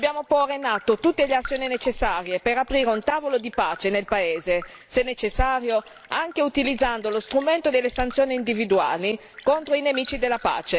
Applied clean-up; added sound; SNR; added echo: none; Raindrop + Tambourine; 20 dB; none.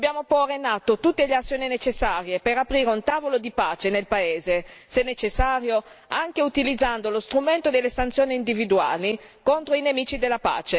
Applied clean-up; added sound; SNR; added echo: none; none; none; none.